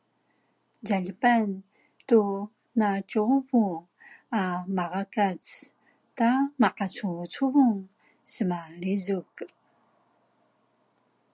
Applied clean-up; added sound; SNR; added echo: none; none; none; none.